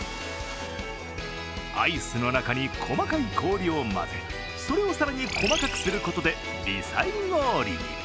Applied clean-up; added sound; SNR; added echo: none; Bowed string instrument; 20 dB; none.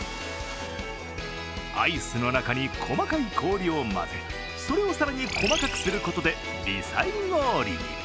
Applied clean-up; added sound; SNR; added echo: none; none; none; none.